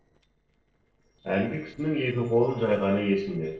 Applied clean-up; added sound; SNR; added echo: neural separator model SepFormer DNS4.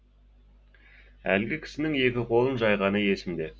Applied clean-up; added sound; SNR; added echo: none; none; none; none.